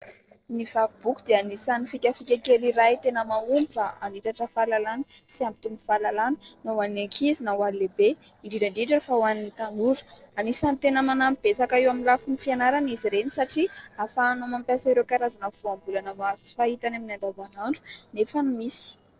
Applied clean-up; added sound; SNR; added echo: neural separator model SepFormer DNS4.